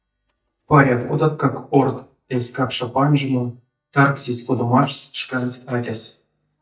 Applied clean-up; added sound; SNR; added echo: neural mask model DeepFilterNet 3.